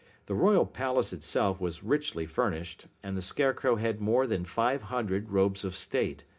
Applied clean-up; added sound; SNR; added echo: none; none; none; reverberation time 0.3 s.